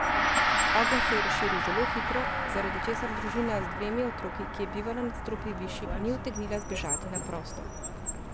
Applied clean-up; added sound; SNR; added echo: none; Car + Gong; -4 dB; none.